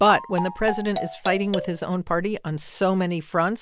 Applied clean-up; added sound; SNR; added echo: none; Marimba, xylophone; 8 dB; none.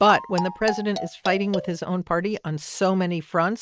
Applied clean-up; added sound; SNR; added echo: neural mask model RNNoise.